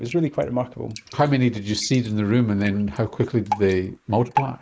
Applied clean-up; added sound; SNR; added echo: neural mask model Resemble Enhance denoiser.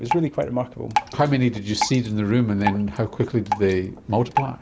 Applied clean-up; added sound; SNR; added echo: none; Drip; 7 dB; none.